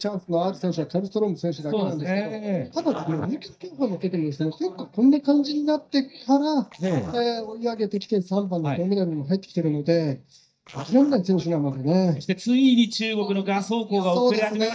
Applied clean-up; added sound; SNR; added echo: neural mask model DeepFilterNet 3.